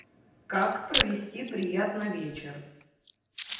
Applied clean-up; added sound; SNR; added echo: none; Chewing, mastication; 1 dB; reverberation time 0.9 s.